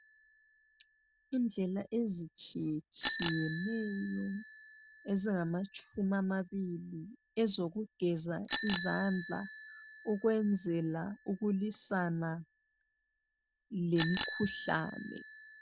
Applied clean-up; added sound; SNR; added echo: none; Bicycle bell; -3 dB; none.